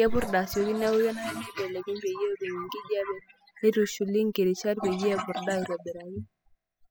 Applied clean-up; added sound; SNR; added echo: classical method spectral subtraction.